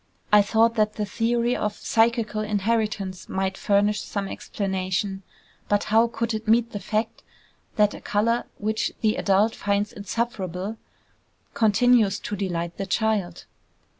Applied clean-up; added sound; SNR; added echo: none; none; none; none.